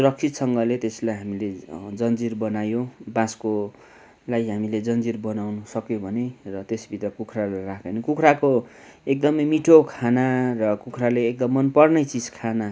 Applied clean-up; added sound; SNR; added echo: none; none; none; none.